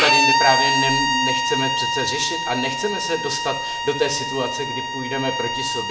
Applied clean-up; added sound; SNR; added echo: none; Bowed string instrument; -3 dB; reverberation time 0.5 s.